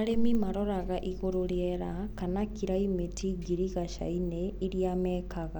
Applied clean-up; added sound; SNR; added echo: none; none; none; none.